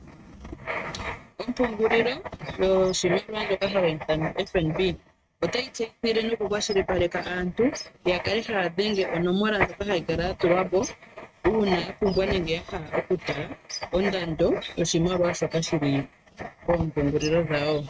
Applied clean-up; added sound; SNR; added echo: neural mask model RNNoise.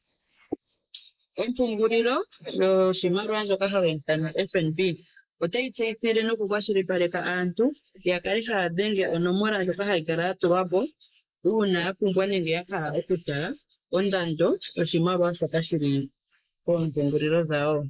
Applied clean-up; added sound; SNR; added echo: neural mask model Resemble Enhance denoiser.